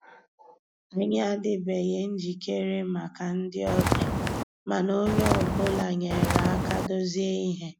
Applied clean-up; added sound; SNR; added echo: none; Walk, footsteps; -3 dB; none.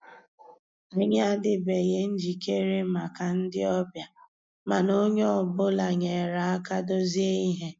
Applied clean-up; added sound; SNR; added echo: none; none; none; none.